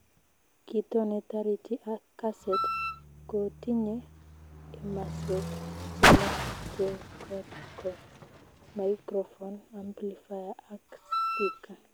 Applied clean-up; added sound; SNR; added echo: none; Wind instrument, woodwind instrument + Car; -2 dB; none.